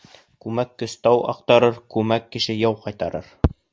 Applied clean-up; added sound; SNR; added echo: none; none; none; none.